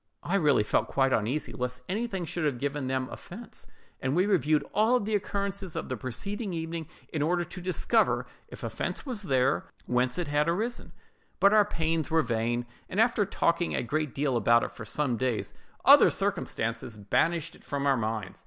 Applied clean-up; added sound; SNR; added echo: none; none; none; none.